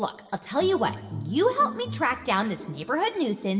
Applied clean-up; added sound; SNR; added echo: none; none; none; reverberation time 1.3 s.